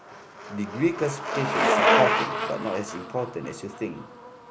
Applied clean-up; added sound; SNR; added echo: none; Bicycle; -4 dB; none.